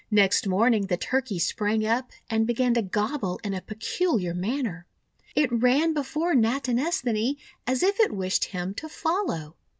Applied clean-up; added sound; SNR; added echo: none; none; none; none.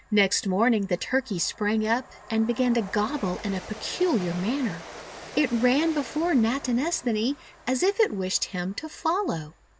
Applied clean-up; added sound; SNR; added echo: none; Train; 18 dB; none.